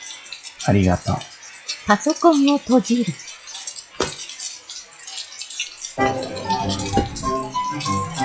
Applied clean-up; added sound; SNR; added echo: classical method log-MMSE.